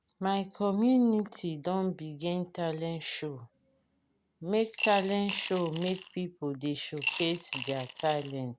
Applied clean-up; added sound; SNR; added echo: none; Coin (dropping) / Glass; 2 dB; none.